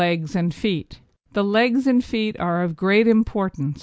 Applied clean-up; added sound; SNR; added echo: none; none; none; none.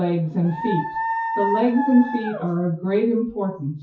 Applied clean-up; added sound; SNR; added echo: classical method WPE with log-MMSE.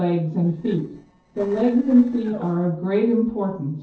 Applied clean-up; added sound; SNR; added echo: neural separator model SepFormer DNS4.